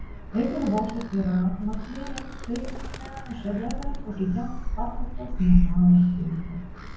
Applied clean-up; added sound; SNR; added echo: none; Animal; 4 dB; reverberation time 0.9 s.